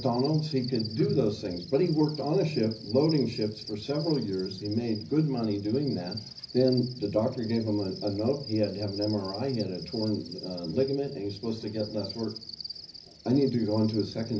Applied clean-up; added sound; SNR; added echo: none; Cricket; 15 dB; reverberation time 0.4 s.